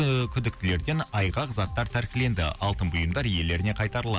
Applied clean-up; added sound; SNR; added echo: none; none; none; none.